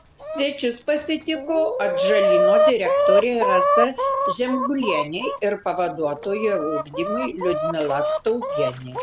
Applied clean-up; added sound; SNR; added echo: none; Chicken, rooster; -1 dB; none.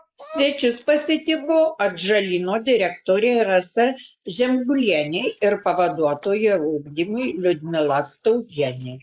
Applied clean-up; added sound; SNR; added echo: neural mask model Resemble Enhance denoiser.